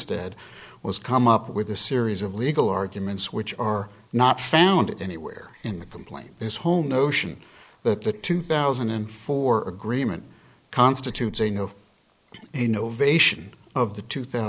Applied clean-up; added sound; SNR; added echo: neural mask model Resemble Enhance denoiser.